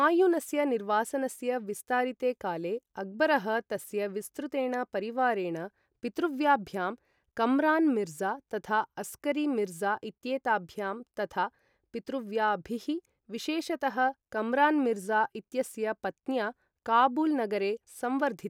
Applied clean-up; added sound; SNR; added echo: none; none; none; none.